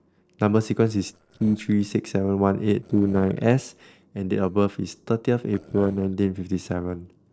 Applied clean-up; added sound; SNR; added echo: neural separator model SepFormer DNS4.